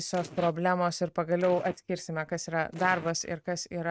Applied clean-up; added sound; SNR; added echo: neural mask model RNNoise.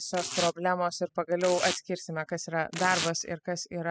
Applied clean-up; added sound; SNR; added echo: classical method spectral subtraction.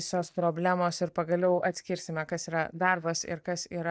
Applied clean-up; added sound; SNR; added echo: neural mask model DeepFilterNet 3.